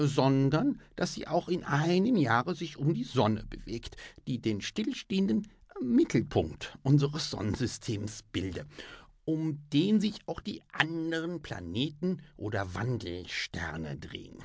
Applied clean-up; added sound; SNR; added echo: none; none; none; none.